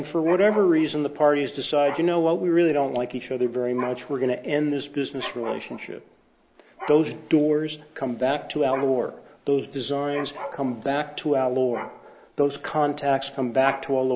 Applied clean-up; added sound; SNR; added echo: none; Dog; 17 dB; none.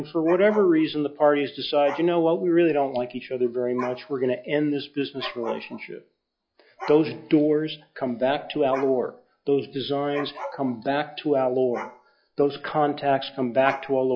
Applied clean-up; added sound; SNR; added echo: classical method log-MMSE.